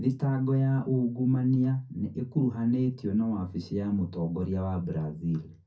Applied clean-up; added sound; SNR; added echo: none; none; none; reverberation time 0.3 s.